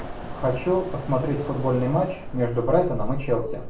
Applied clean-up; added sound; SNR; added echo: none; Mechanisms; 8 dB; reverberation time 0.4 s.